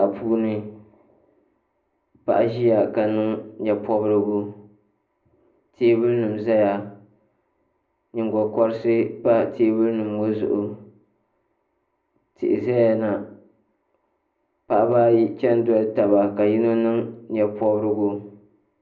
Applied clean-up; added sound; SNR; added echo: none; none; none; reverberation time 0.5 s.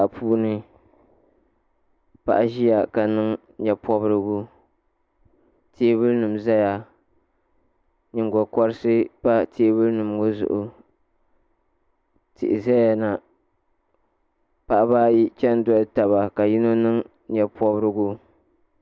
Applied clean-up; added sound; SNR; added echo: none; none; none; none.